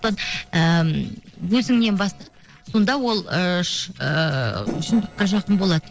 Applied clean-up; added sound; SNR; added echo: neural separator model SepFormer DNS4.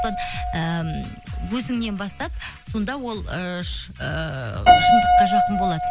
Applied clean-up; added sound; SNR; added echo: none; Piano; -5 dB; none.